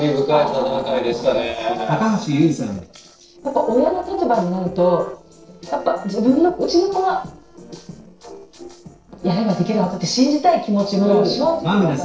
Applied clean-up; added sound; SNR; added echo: neural separator model SepFormer DNS4.